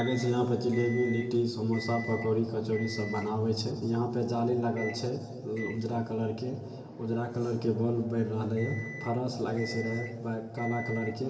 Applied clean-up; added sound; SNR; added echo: none; Microwave oven; 15 dB; reverberation time 2.4 s.